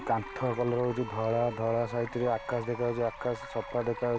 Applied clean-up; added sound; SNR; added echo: none; Bowed string instrument + Stream; 12 dB; none.